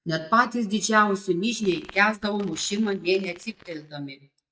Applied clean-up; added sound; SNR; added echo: neural mask model DeepFilterNet 3.